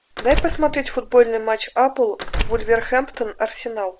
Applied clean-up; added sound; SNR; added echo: none; Door; 7 dB; none.